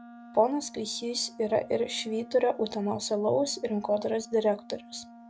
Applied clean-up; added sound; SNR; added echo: none; Wind instrument, woodwind instrument; 20 dB; none.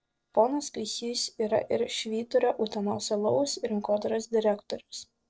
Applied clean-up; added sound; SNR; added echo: neural separator model SepFormer DNS4.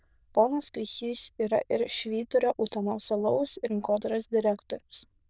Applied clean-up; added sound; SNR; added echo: neural diffusion model UNIVERSE++.